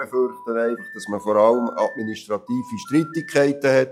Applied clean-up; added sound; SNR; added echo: classical method log-MMSE.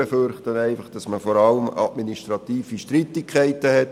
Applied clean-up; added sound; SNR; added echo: none; none; none; none.